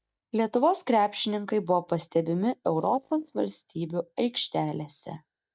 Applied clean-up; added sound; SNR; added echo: neural mask model DeepFilterNet 3.